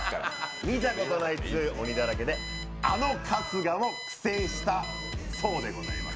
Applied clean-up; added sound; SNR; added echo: none; Alarm; 11 dB; none.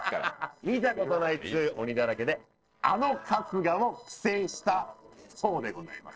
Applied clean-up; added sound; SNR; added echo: neural separator model SepFormer DNS4.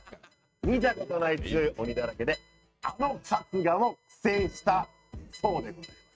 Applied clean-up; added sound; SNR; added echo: neural mask model RNNoise.